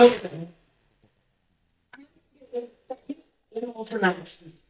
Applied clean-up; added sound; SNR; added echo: neural mask model DeepFilterNet 3.